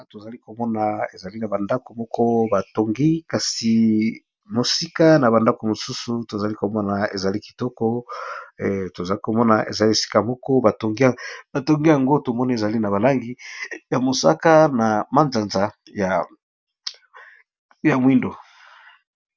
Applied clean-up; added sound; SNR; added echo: none; none; none; none.